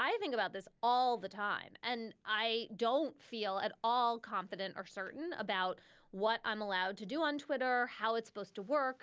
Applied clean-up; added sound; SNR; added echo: none; none; none; none.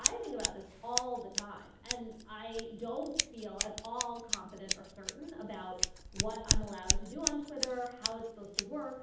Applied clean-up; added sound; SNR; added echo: none; Scissors; -4 dB; reverberation time 0.8 s.